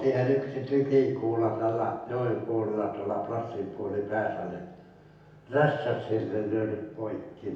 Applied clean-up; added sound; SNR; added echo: none; none; none; reverberation time 0.9 s.